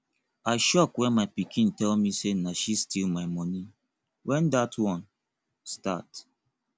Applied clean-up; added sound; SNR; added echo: none; none; none; none.